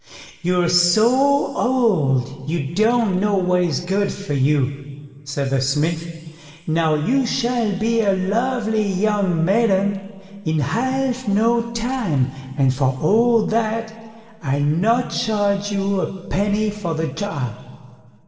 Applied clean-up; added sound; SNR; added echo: none; none; none; reverberation time 1.9 s.